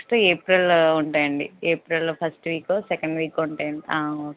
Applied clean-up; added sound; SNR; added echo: none; none; none; none.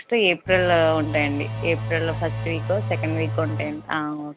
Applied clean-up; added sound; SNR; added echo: none; Engine / Domestic sounds, home sounds; 5 dB; none.